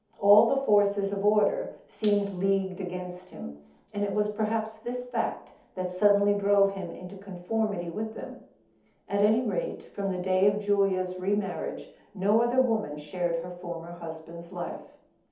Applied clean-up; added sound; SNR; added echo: none; Tambourine; 4 dB; reverberation time 0.6 s.